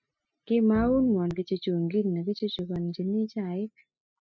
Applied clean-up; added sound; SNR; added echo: classical method spectral subtraction.